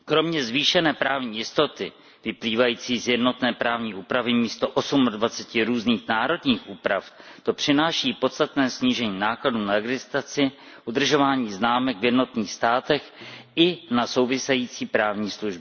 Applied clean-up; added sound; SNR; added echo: none; none; none; none.